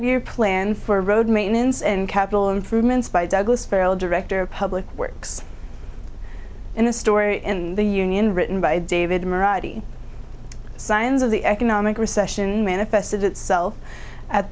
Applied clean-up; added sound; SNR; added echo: none; none; none; none.